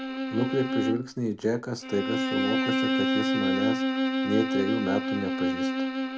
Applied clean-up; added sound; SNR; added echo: none; Bowed string instrument; -3 dB; none.